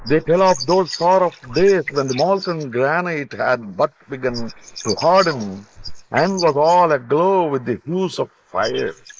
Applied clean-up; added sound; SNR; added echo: neural mask model Resemble Enhance denoiser.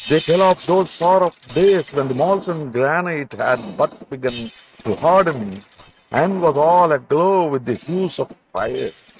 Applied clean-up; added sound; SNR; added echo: neural mask model RNNoise.